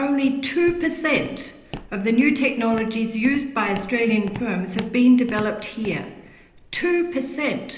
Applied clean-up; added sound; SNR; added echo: none; Walk, footsteps; 19 dB; reverberation time 1.0 s.